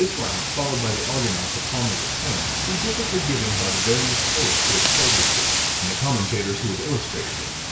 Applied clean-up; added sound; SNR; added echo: none; Wind; -4 dB; reverberation time 1.0 s.